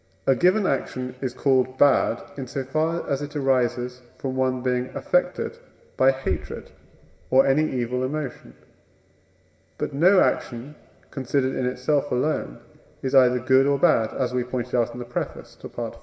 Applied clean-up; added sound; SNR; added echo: none; none; none; reverberation time 1.4 s.